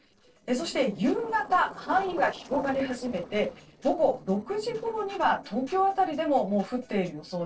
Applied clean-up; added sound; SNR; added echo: neural separator model SepFormer DNS4.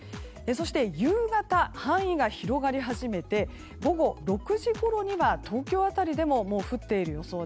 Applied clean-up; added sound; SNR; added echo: none; none; none; none.